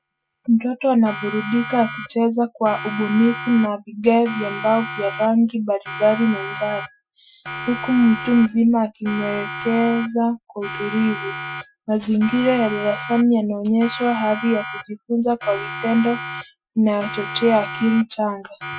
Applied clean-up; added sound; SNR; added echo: classical method Wiener filter.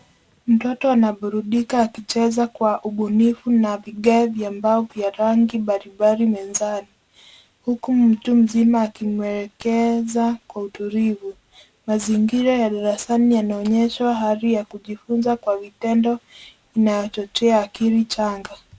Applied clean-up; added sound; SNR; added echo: none; none; none; none.